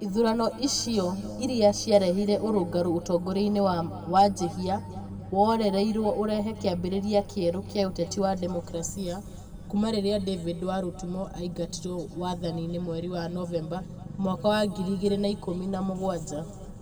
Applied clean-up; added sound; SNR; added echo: none; none; none; reverberation time 2.1 s.